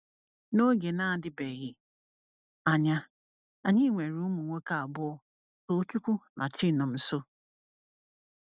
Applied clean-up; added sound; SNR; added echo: none; none; none; none.